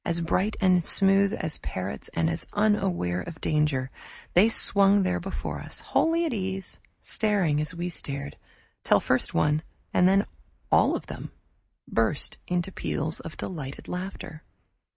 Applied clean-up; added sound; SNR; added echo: none; none; none; none.